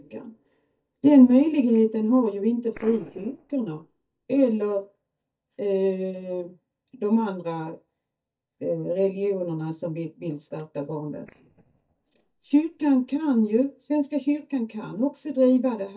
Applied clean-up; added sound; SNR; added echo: neural mask model DeepFilterNet 3.